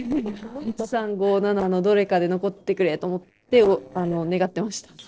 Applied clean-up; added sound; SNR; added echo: neural separator model SepFormer DNS4.